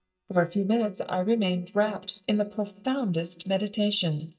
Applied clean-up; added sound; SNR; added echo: neural mask model DeepFilterNet 3.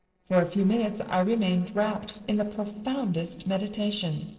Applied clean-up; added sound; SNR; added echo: neural separator model SepFormer DNS4.